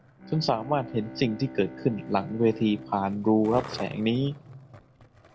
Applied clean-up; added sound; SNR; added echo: none; Skateboard + Bowed string instrument; 15 dB; none.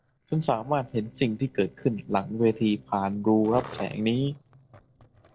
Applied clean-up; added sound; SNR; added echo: neural separator model SepFormer DNS4.